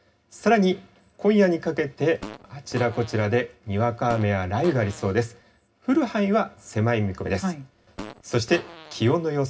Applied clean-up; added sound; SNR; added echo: none; Fart; 18 dB; reverberation time 0.4 s.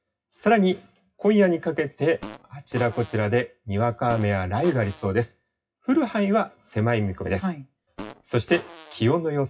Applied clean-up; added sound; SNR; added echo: classical method WPE with log-MMSE.